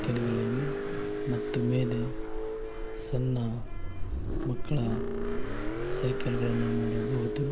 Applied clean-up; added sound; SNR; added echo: none; Car + Sliding door; -1 dB; none.